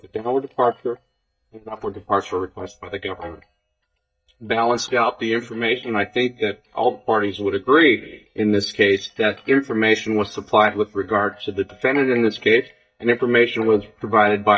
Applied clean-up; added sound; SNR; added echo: neural mask model DeepFilterNet 3.